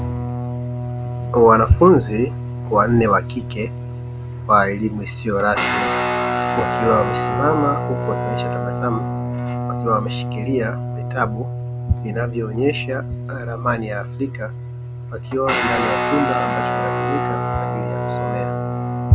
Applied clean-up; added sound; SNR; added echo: none; Guitar; 2 dB; none.